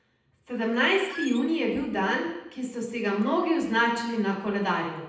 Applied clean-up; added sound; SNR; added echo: none; Squeak; 12 dB; reverberation time 0.9 s.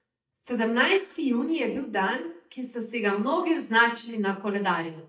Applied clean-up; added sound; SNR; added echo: neural mask model DeepFilterNet 3.